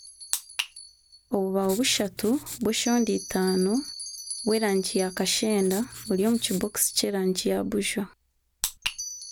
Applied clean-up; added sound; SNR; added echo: none; Bell + Writing; 14 dB; none.